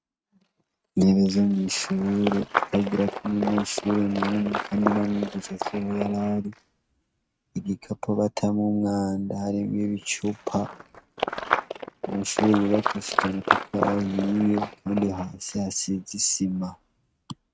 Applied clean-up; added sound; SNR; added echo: neural mask model RNNoise.